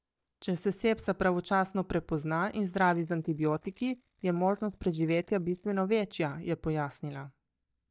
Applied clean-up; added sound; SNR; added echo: neural mask model DeepFilterNet 3.